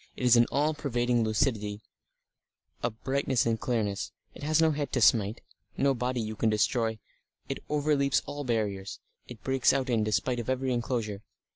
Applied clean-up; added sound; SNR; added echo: none; none; none; none.